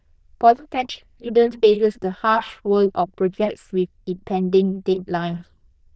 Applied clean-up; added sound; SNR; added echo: neural diffusion model UNIVERSE++.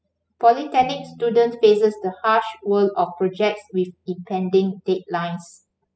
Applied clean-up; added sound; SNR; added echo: classical method spectral subtraction.